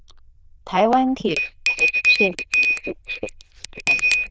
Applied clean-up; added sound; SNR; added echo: neural diffusion model UNIVERSE++.